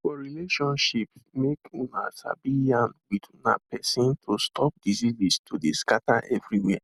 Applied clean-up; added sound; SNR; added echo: none; none; none; none.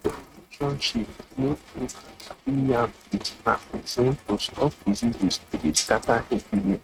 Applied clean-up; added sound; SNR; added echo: neural mask model RNNoise.